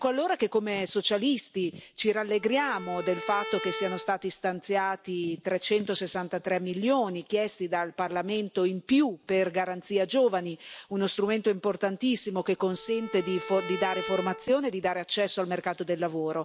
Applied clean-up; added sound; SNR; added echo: none; Bowed string instrument; 11 dB; none.